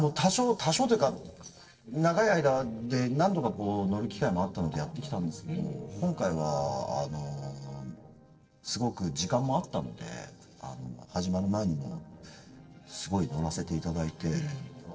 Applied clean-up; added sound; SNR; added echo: neural separator model SepFormer DNS4.